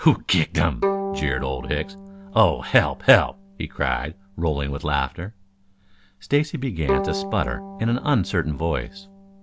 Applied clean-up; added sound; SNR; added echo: none; Bowed string instrument; 10 dB; none.